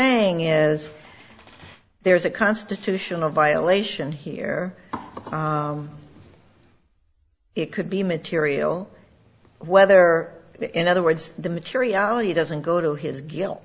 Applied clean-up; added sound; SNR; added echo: none; none; none; none.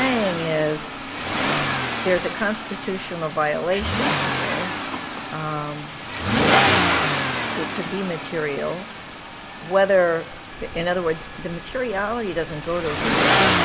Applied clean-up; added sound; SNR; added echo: none; Accelerating, revving, vroom; -1 dB; none.